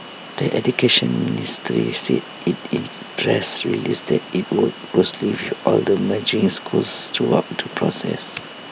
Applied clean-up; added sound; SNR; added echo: none; none; none; none.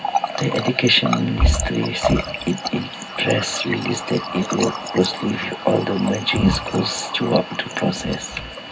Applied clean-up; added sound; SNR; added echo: none; Water tap, faucet; 4 dB; reverberation time 0.4 s.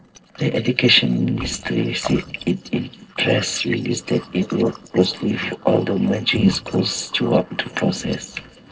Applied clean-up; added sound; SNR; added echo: neural separator model SepFormer DNS4.